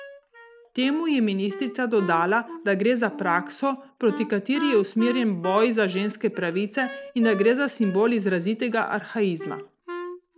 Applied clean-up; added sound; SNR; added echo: none; Wind instrument, woodwind instrument; 14 dB; none.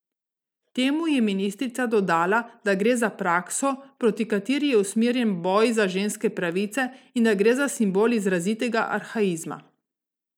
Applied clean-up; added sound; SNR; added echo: none; none; none; none.